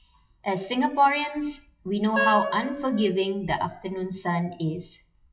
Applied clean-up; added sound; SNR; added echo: classical method WPE with log-MMSE.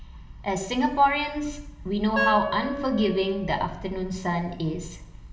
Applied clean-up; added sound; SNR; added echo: none; Wind instrument, woodwind instrument; 6 dB; reverberation time 0.9 s.